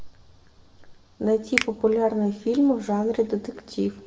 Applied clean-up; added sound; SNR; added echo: none; Finger snapping; 10 dB; reverberation time 1.2 s.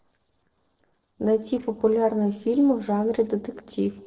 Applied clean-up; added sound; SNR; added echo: neural separator model SepFormer DNS4.